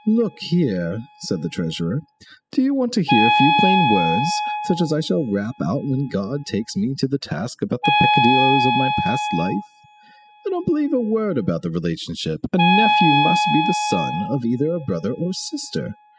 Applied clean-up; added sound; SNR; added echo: classical method spectral subtraction.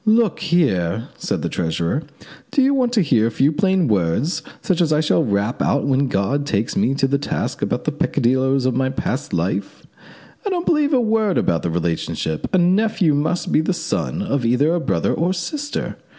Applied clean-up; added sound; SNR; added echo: none; none; none; none.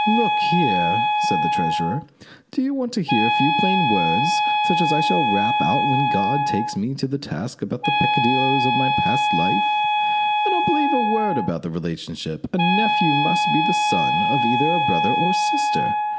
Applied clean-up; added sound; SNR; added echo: none; Wind instrument, woodwind instrument; -4 dB; none.